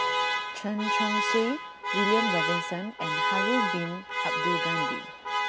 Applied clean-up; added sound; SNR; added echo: none; Alarm; -4 dB; none.